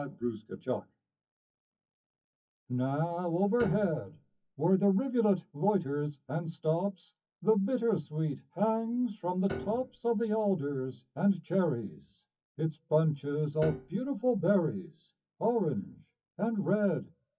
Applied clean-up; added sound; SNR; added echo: classical method WPE with log-MMSE.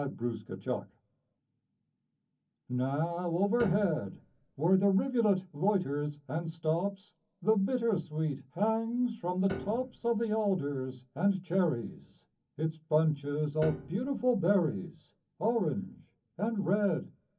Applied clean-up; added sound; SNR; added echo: none; Piano; 13 dB; reverberation time 0.3 s.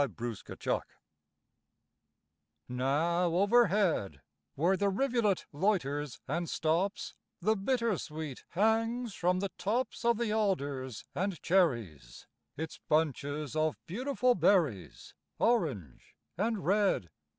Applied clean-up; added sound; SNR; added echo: none; none; none; none.